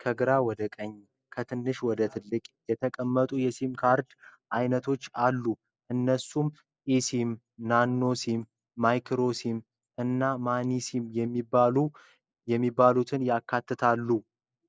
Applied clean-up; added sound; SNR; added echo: none; none; none; none.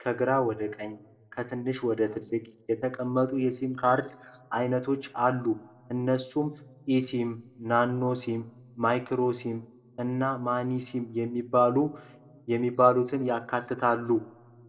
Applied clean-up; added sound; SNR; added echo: neural separator model SepFormer DNS4.